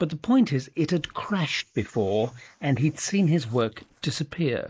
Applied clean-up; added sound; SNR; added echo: neural mask model Resemble Enhance denoiser.